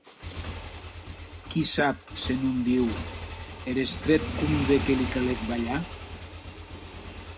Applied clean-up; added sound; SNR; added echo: none; Motorcycle / Engine; 7 dB; none.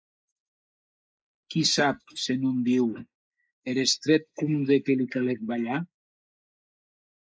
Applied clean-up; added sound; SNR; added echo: neural mask model Resemble Enhance denoiser.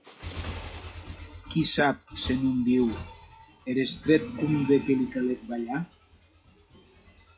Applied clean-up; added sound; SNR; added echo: classical method log-MMSE.